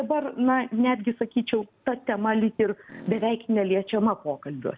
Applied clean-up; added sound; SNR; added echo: none; Fart; 17 dB; none.